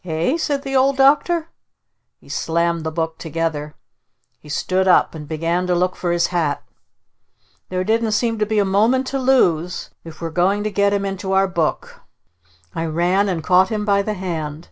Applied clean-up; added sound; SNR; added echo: none; none; none; none.